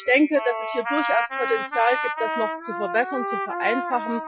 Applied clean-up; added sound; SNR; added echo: classical method Wiener filter.